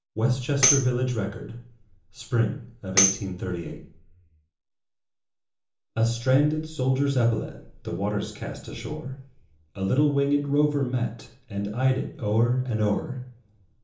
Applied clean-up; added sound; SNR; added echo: none; Tambourine; 2 dB; reverberation time 1.2 s.